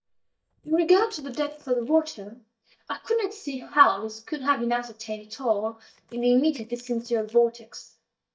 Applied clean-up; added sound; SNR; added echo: neural mask model DeepFilterNet 3.